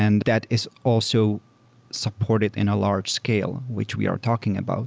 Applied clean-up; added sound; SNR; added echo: none; none; none; none.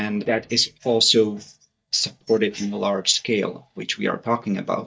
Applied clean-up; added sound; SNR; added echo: neural mask model DeepFilterNet 3.